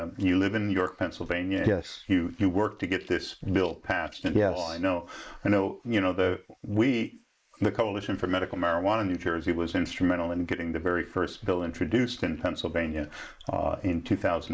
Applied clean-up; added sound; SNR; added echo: neural mask model Resemble Enhance denoiser.